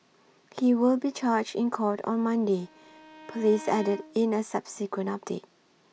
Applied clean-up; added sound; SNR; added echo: none; Bowed string instrument; 19 dB; none.